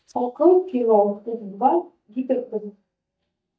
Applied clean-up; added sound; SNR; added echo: neural mask model DeepFilterNet 3.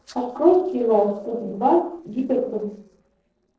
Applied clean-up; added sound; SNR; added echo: neural separator model SepFormer DNS4.